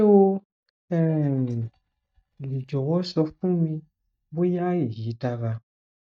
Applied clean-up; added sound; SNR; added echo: neural mask model DeepFilterNet 3.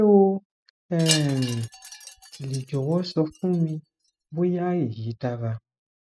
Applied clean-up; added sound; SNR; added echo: classical method spectral subtraction.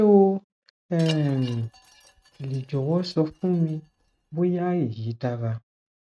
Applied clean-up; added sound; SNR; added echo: neural mask model RNNoise.